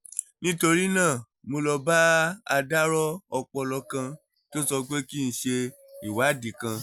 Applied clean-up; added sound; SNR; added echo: none; none; none; none.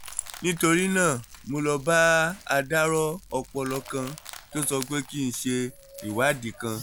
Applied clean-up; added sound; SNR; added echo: none; Crushing + Fire; 19 dB; none.